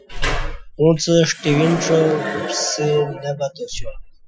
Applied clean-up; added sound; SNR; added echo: classical method Wiener filter.